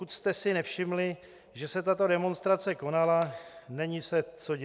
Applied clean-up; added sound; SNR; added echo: none; none; none; none.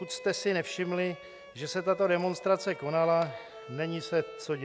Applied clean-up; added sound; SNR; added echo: none; Bowed string instrument; 16 dB; none.